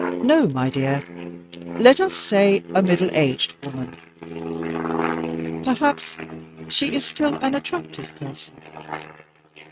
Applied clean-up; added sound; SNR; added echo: neural mask model RNNoise.